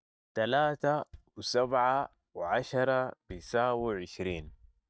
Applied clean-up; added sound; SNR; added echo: neural mask model DeepFilterNet 3.